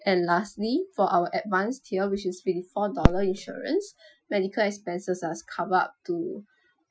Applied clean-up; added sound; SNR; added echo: classical method Wiener filter.